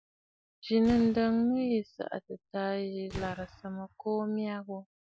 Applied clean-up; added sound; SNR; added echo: classical method Wiener filter.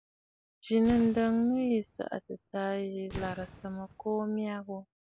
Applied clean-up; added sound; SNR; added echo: none; Fireworks; 16 dB; none.